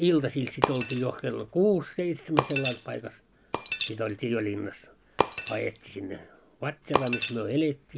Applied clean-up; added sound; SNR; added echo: none; Shatter; 4 dB; none.